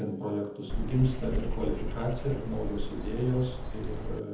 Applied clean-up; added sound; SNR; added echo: none; Bird vocalization, bird call, bird song; 1 dB; reverberation time 1.0 s.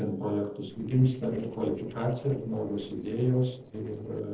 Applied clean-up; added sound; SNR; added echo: neural separator model SepFormer DNS4.